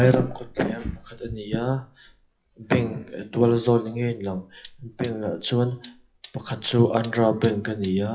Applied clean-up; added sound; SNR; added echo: classical method WPE with log-MMSE.